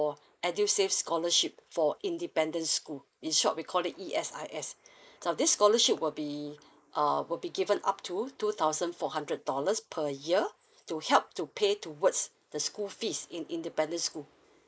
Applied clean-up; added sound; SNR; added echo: neural mask model Resemble Enhance denoiser.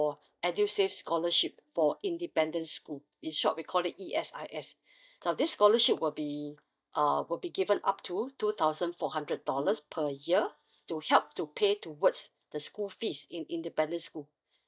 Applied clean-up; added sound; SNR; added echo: neural mask model DeepFilterNet 3.